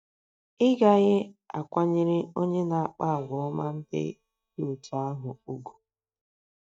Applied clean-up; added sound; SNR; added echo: neural mask model DeepFilterNet 3.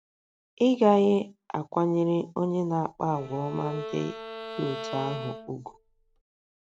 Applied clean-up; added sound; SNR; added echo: none; Bowed string instrument; 11 dB; none.